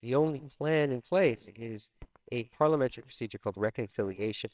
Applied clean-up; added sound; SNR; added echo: neural separator model SepFormer WHAMR!.